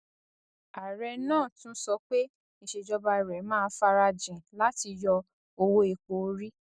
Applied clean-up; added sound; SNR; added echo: none; none; none; none.